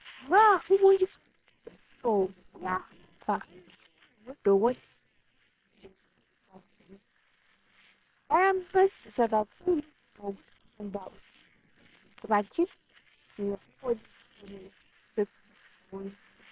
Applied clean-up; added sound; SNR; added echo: neural separator model SepFormer WHAM!.